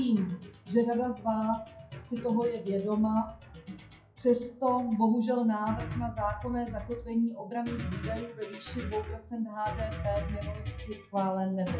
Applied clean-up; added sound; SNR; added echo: classical method WPE with log-MMSE.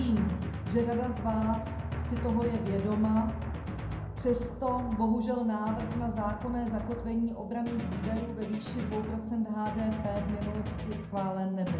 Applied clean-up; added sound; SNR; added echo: none; Drum; 5 dB; reverberation time 0.6 s.